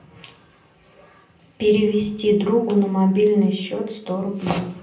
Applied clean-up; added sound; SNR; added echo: none; none; none; reverberation time 0.6 s.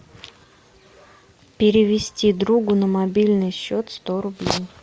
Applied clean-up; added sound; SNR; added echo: none; none; none; none.